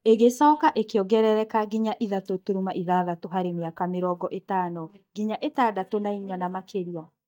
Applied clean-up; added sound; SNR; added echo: neural mask model DeepFilterNet 3.